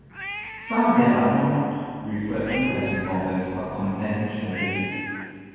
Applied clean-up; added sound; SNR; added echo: none; Cat; 11 dB; reverberation time 2.1 s.